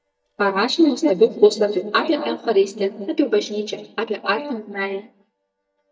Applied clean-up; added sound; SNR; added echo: neural mask model DeepFilterNet 3.